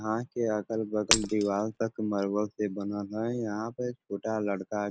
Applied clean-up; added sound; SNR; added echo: none; Shatter; 2 dB; none.